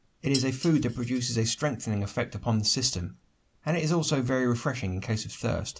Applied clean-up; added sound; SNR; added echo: none; Dishes, pots, and pans; 13 dB; none.